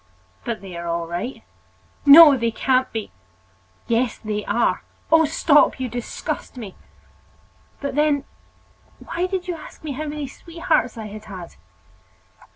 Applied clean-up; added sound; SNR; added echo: none; none; none; none.